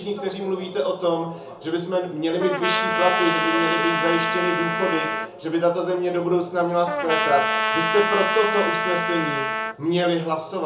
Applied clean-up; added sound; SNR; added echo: none; Trumpet; 0 dB; reverberation time 0.6 s.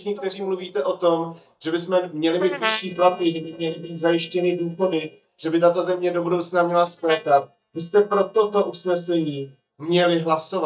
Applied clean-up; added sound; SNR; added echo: neural mask model DeepFilterNet 3.